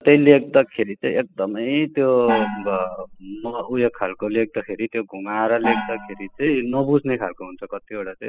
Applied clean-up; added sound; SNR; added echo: classical method spectral subtraction.